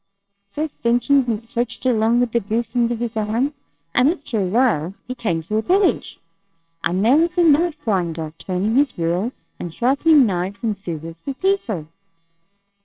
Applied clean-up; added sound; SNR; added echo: neural separator model SepFormer WHAMR!.